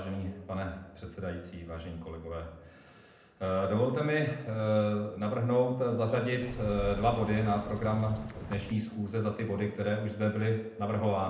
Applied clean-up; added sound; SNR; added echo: none; Bird vocalization, bird call, bird song; 9 dB; reverberation time 0.7 s.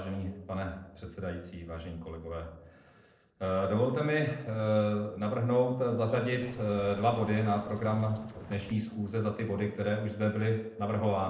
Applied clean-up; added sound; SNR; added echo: neural separator model SepFormer DNS4.